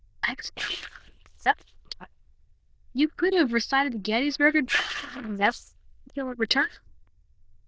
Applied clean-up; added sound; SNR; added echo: neural diffusion model UNIVERSE++.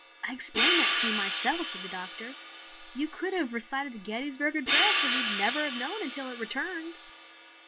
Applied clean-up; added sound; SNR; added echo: none; Hi-hat; -5 dB; none.